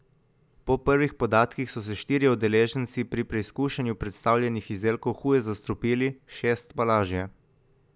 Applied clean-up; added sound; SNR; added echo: none; none; none; none.